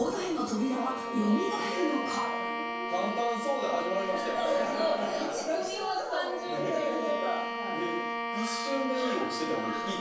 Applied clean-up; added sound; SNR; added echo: none; Bowed string instrument; 4 dB; reverberation time 0.7 s.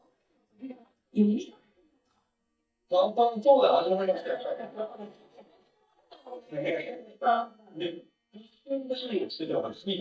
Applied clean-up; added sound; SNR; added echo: neural mask model DeepFilterNet 3.